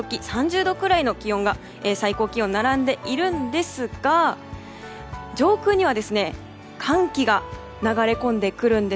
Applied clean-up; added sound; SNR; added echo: none; none; none; none.